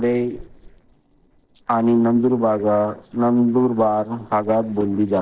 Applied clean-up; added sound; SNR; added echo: neural separator model SepFormer DNS4.